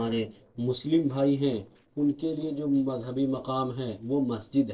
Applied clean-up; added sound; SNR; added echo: neural separator model SepFormer DNS4.